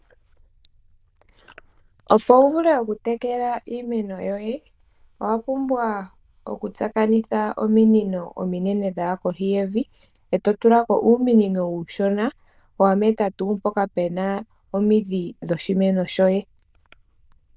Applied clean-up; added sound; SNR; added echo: neural diffusion model UNIVERSE++.